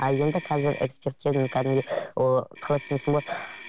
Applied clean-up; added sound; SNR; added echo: none; Motor vehicle (road); 17 dB; none.